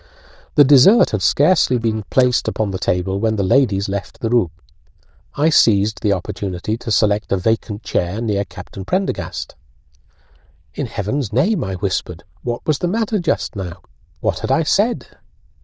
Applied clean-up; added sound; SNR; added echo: neural diffusion model UNIVERSE++.